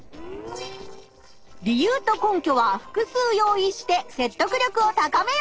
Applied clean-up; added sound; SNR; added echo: neural separator model SepFormer DNS4.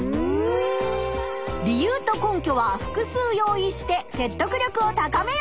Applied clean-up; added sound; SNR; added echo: none; Guitar; 6 dB; none.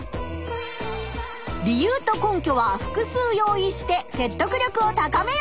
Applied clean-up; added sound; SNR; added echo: none; none; none; none.